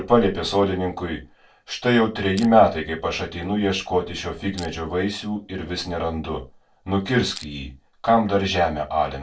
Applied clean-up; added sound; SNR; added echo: neural separator model SepFormer DNS4.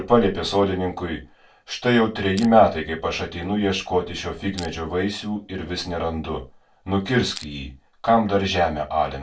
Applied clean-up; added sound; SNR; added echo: none; Crushing; 17 dB; reverberation time 0.2 s.